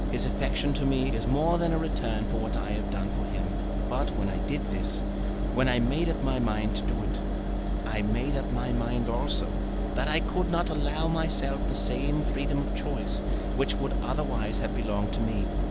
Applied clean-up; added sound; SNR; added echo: none; Engine; -3 dB; none.